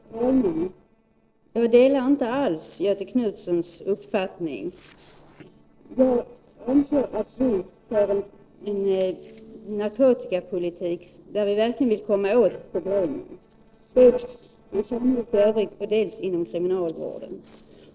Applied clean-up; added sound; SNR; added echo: neural separator model SepFormer DNS4.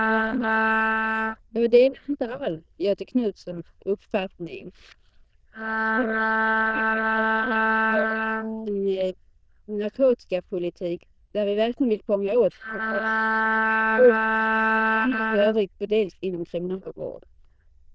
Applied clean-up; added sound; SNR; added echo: neural diffusion model UNIVERSE++.